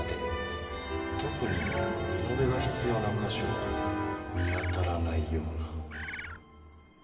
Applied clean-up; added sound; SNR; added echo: none; Bird; 9 dB; reverberation time 2.5 s.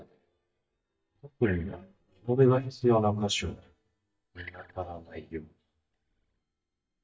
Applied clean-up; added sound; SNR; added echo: neural mask model DeepFilterNet 3.